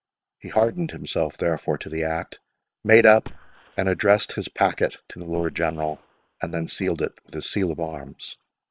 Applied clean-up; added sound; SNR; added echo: neural separator model SepFormer WHAM!.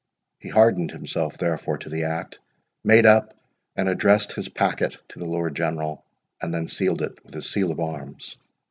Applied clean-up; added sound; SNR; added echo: none; none; none; none.